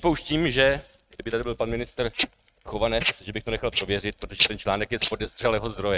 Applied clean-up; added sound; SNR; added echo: neural mask model RNNoise.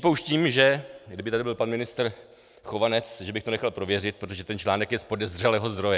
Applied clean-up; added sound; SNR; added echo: none; none; none; none.